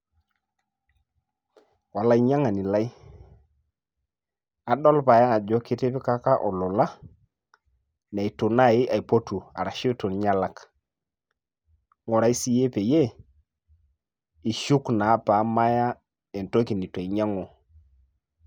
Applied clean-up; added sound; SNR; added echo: none; none; none; none.